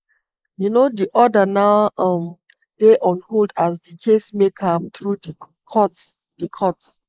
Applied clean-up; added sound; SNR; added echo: neural mask model Resemble Enhance denoiser.